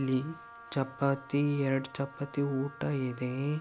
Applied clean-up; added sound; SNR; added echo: none; Wind instrument, woodwind instrument; 19 dB; none.